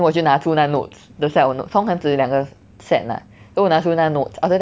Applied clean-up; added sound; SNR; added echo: none; none; none; none.